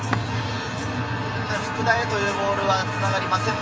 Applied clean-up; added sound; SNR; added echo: none; Tap / Glass; 14 dB; reverberation time 0.2 s.